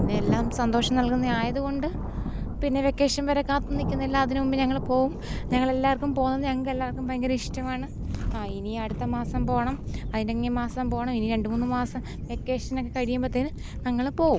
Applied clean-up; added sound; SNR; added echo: none; Thunder; 5 dB; none.